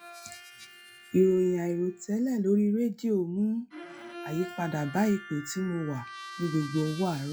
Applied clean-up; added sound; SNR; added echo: classical method log-MMSE.